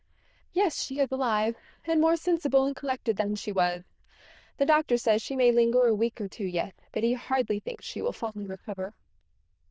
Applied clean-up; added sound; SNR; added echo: neural diffusion model UNIVERSE++.